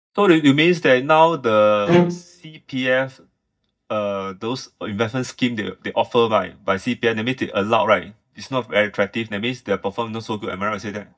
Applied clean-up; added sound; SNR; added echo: neural mask model DeepFilterNet 3.